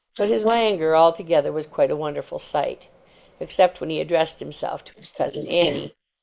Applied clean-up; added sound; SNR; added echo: neural mask model Resemble Enhance denoiser.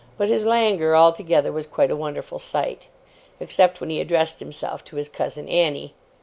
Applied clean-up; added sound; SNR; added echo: none; none; none; none.